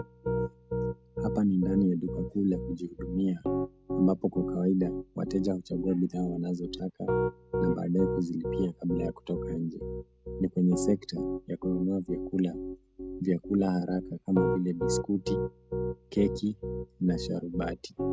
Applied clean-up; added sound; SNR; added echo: none; Piano; 4 dB; none.